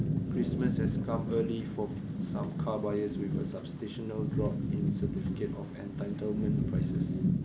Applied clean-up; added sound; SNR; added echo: none; Rain / Thunderstorm; -4 dB; none.